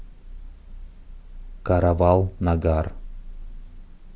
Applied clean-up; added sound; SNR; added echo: none; none; none; none.